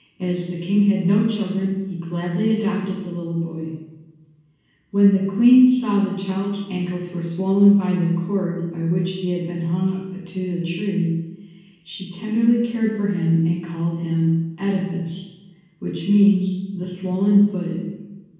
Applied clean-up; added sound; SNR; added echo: none; none; none; reverberation time 1.2 s.